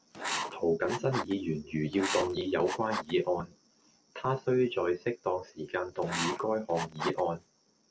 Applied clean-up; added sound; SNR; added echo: none; Writing; 6 dB; none.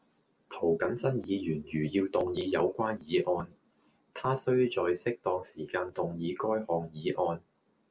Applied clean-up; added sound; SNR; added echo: none; none; none; none.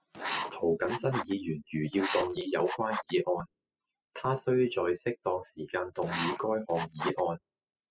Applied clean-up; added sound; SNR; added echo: classical method spectral subtraction.